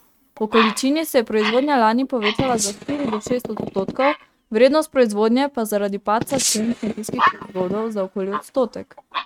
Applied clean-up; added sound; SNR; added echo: neural mask model RNNoise.